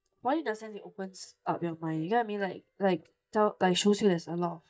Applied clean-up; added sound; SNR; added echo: neural mask model DeepFilterNet 3.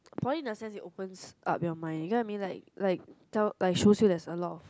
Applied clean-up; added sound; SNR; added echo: none; none; none; none.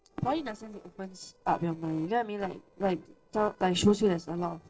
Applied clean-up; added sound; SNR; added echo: neural separator model SepFormer DNS4.